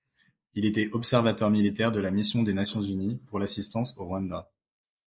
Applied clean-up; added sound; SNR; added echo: neural mask model Resemble Enhance denoiser.